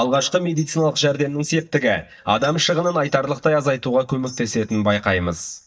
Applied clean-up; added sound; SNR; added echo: neural mask model DeepFilterNet 3.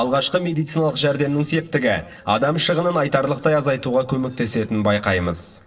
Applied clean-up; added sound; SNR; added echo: neural separator model SepFormer DNS4.